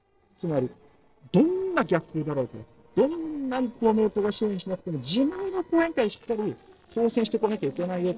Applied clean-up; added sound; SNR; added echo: neural separator model SepFormer DNS4.